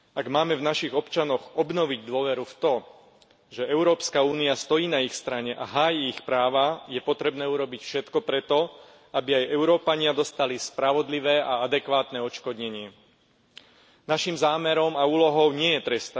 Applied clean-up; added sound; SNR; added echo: none; none; none; none.